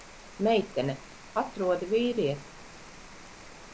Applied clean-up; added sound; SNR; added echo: none; Rain; 16 dB; none.